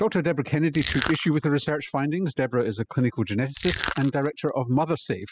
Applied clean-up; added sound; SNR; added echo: classical method spectral subtraction.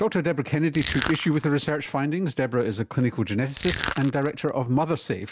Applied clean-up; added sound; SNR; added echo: none; Crushing; 5 dB; none.